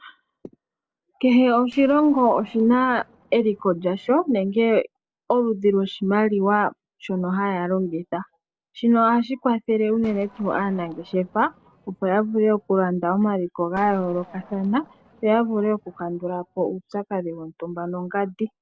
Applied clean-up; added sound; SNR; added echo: neural separator model SepFormer DNS4.